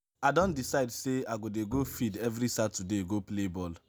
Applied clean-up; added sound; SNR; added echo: none; Bowed string instrument; 16 dB; none.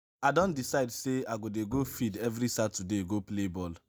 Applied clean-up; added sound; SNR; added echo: neural mask model DeepFilterNet 3.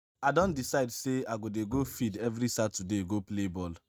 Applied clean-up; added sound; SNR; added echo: neural mask model RNNoise.